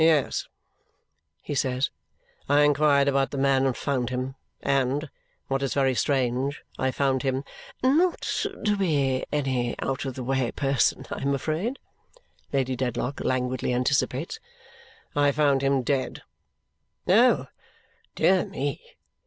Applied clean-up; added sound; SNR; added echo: none; none; none; none.